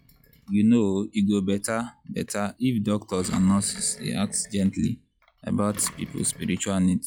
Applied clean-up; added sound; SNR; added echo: classical method log-MMSE.